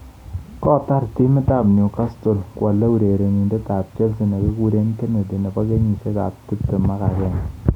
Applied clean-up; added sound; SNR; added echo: none; none; none; none.